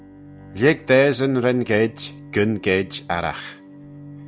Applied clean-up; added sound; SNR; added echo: none; Bowed string instrument; 20 dB; none.